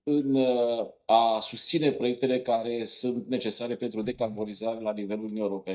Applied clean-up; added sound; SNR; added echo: neural mask model DeepFilterNet 3.